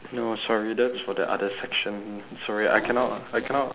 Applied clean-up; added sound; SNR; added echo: none; none; none; none.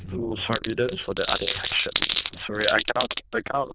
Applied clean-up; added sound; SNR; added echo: neural diffusion model UNIVERSE++.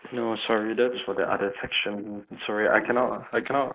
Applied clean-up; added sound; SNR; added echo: neural mask model Resemble Enhance denoiser.